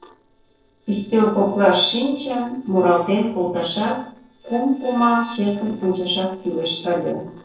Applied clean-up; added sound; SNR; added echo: neural separator model SepFormer DNS4.